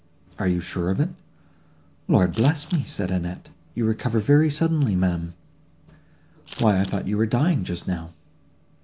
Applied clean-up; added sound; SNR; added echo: none; Scissors; 18 dB; none.